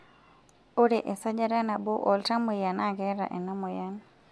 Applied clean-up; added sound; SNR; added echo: none; none; none; none.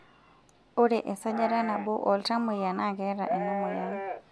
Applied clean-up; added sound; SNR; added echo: none; Livestock, farm animals, working animals; 6 dB; none.